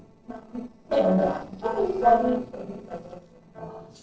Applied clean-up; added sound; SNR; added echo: neural separator model SepFormer DNS4.